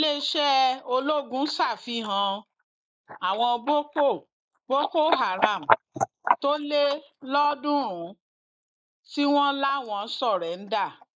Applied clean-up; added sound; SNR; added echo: neural mask model Resemble Enhance denoiser.